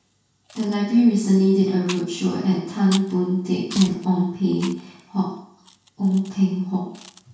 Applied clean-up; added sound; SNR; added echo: none; Chewing, mastication; 19 dB; reverberation time 0.6 s.